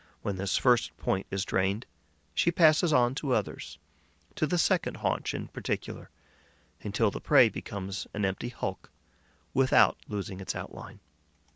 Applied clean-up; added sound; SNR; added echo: none; none; none; none.